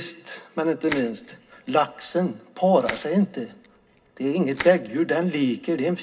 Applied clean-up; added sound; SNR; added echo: none; Crushing; 14 dB; reverberation time 0.2 s.